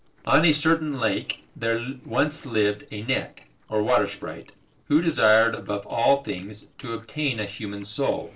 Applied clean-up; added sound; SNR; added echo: neural separator model SepFormer DNS4.